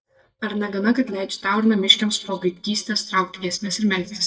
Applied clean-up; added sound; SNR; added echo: neural mask model DeepFilterNet 3.